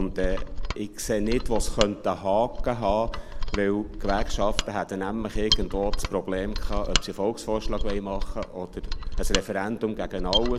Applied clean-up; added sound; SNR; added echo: none; Mechanisms; 0 dB; none.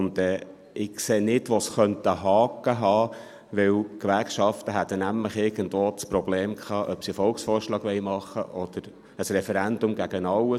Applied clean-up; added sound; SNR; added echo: none; none; none; none.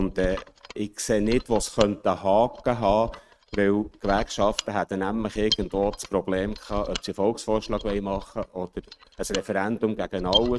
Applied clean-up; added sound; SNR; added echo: neural mask model RNNoise.